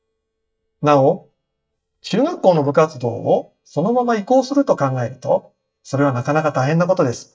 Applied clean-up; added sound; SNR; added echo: neural mask model DeepFilterNet 3.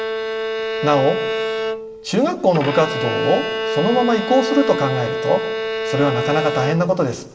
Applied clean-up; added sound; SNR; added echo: none; Bowed string instrument; 3 dB; reverberation time 1.5 s.